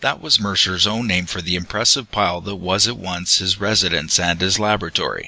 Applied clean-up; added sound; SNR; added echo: none; none; none; none.